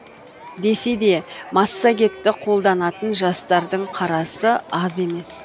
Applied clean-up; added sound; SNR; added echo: none; Crowd; 18 dB; none.